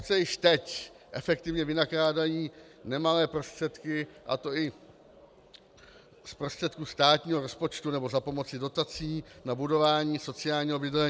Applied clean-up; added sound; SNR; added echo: none; none; none; none.